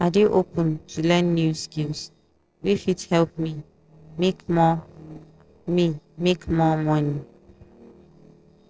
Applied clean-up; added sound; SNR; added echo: neural separator model SepFormer DNS4.